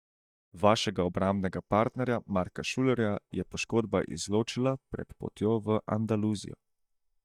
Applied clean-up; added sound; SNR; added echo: neural mask model DeepFilterNet 3.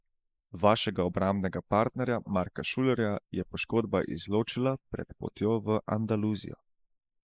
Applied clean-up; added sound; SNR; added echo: neural mask model Resemble Enhance denoiser.